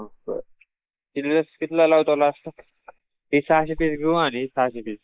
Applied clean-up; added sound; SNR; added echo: neural mask model Resemble Enhance denoiser.